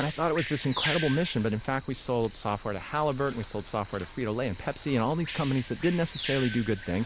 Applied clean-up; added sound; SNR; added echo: none; Bird vocalization, bird call, bird song; 11 dB; none.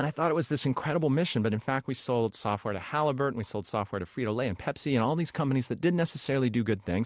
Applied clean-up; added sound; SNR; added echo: none; none; none; none.